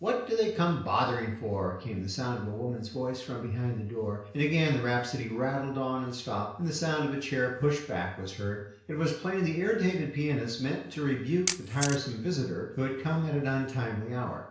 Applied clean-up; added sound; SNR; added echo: none; Camera; 7 dB; reverberation time 0.5 s.